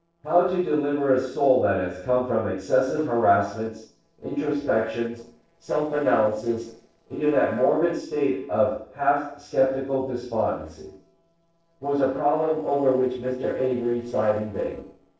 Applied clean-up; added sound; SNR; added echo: neural separator model SepFormer DNS4.